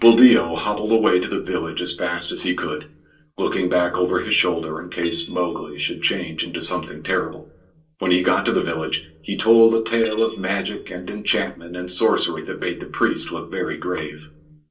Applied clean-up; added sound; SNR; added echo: neural separator model SepFormer DNS4.